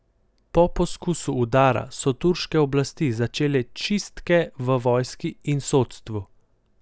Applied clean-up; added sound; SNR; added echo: none; none; none; none.